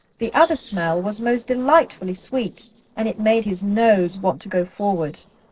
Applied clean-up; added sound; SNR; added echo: neural separator model SepFormer DNS4.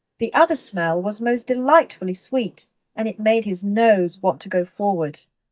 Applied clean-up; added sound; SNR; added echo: neural mask model DeepFilterNet 3.